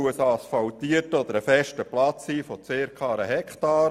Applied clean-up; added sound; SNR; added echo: none; none; none; none.